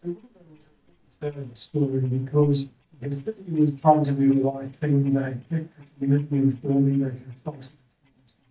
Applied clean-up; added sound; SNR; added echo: neural mask model DeepFilterNet 3.